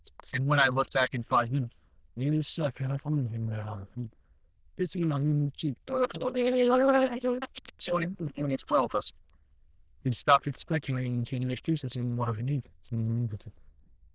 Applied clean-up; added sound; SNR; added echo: neural diffusion model UNIVERSE++.